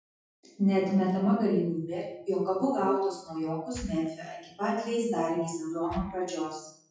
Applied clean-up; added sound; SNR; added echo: classical method WPE with log-MMSE.